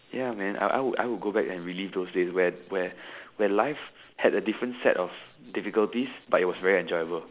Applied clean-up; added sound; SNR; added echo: none; none; none; none.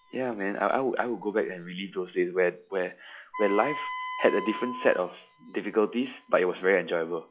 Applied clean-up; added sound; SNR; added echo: classical method log-MMSE.